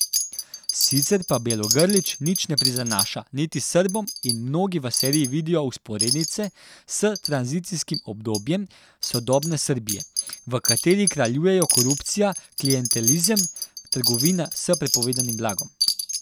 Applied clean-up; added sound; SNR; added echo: none; Wind chime; 3 dB; none.